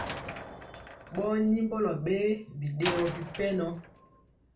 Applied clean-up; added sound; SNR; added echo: none; Slam; 10 dB; reverberation time 0.3 s.